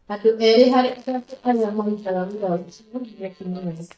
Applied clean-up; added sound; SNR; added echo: neural mask model DeepFilterNet 3.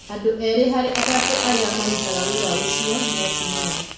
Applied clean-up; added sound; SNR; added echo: none; Fart; 2 dB; reverberation time 0.6 s.